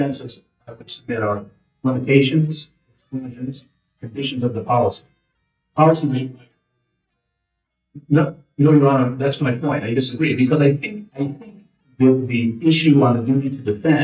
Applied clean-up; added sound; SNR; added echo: neural mask model DeepFilterNet 3.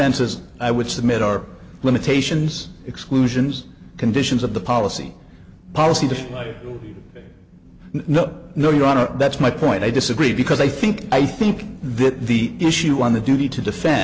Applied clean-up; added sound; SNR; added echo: none; none; none; none.